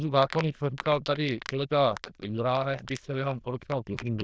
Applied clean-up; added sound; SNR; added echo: neural diffusion model UNIVERSE++.